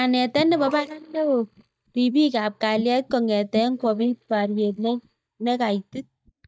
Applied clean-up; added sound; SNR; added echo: neural mask model DeepFilterNet 3.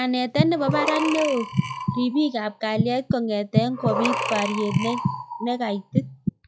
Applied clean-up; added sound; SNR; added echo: classical method log-MMSE.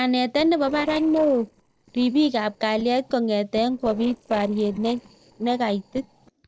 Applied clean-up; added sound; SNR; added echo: neural separator model SepFormer DNS4.